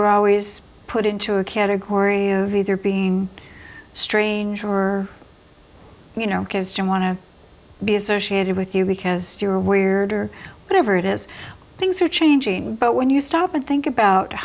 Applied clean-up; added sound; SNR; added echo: none; none; none; none.